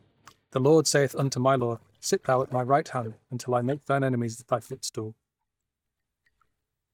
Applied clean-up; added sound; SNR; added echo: neural mask model DeepFilterNet 3.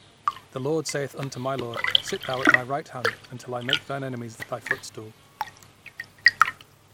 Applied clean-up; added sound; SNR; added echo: none; Tap / Fill (with liquid) / Trickle, dribble / Chirp, tweet / Engine; -5 dB; none.